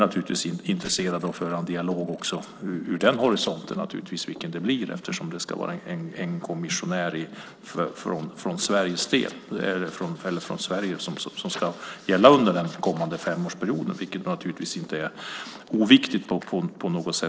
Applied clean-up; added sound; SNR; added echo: neural separator model SepFormer DNS4.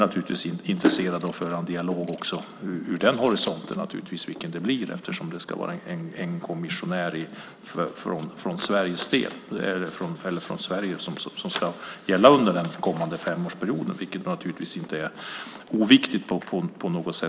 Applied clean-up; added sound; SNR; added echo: none; Insect; 5 dB; none.